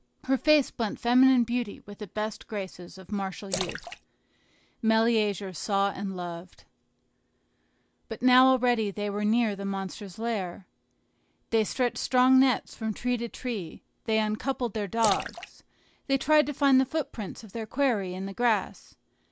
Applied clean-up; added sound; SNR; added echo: none; Splash, splatter; 12 dB; none.